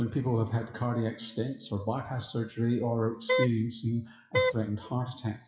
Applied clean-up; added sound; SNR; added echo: classical method WPE with log-MMSE.